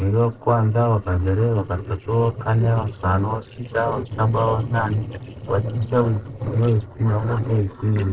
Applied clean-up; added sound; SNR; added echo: neural separator model SepFormer DNS4.